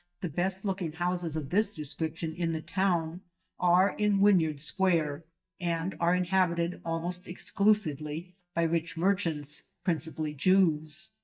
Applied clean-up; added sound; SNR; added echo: neural mask model DeepFilterNet 3.